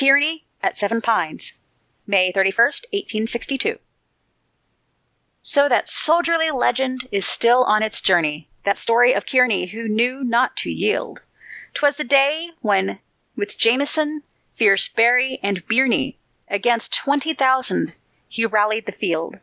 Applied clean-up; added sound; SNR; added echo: none; none; none; none.